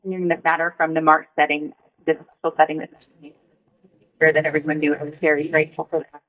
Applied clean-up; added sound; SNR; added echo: neural mask model DeepFilterNet 3.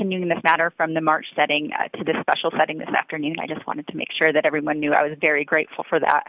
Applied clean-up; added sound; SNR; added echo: none; none; none; none.